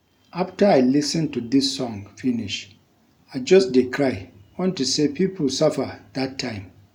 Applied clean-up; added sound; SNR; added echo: none; none; none; none.